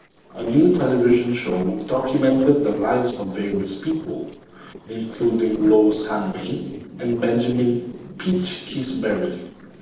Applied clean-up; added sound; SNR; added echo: neural separator model SepFormer DNS4.